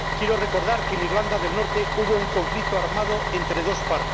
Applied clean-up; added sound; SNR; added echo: none; Bus; 0 dB; none.